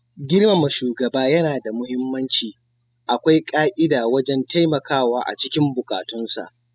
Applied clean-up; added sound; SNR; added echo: classical method spectral subtraction.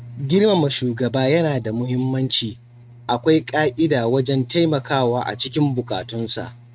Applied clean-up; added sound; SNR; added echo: neural mask model RNNoise.